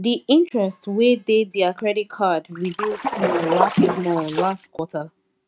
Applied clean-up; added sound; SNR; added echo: neural mask model RNNoise.